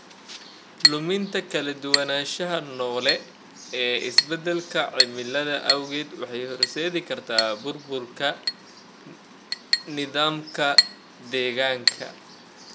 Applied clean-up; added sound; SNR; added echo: none; Chink, clink; 0 dB; none.